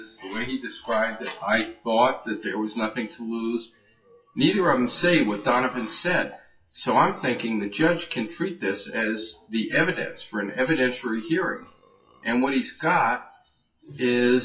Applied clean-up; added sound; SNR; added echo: classical method WPE with log-MMSE.